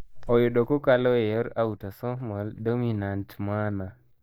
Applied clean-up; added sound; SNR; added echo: neural mask model DeepFilterNet 3.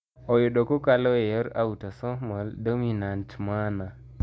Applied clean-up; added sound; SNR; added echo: none; none; none; none.